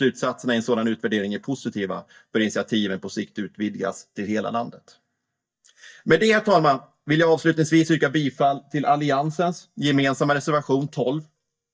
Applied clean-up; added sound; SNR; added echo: neural mask model DeepFilterNet 3.